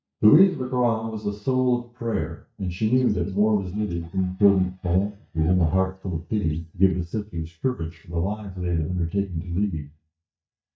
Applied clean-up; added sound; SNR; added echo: neural mask model DeepFilterNet 3.